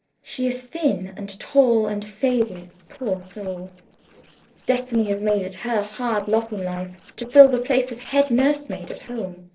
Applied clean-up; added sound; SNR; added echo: neural separator model SepFormer DNS4.